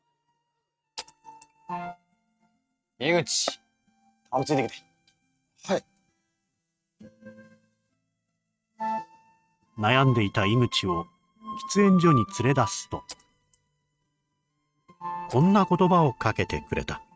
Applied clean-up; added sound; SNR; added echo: neural mask model RNNoise.